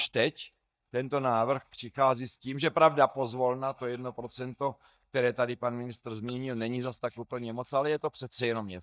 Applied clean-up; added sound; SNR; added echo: neural mask model DeepFilterNet 3.